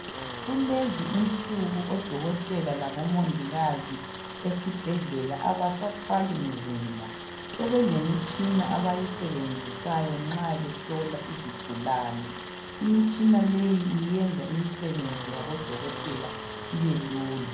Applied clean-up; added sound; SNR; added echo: none; Tools; 9 dB; reverberation time 0.5 s.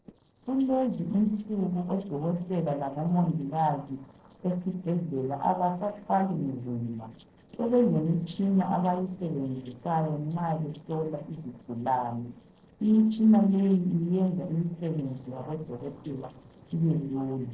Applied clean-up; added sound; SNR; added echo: neural separator model SepFormer DNS4.